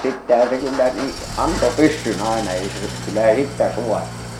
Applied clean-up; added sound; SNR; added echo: none; Idling / Engine starting; 9 dB; none.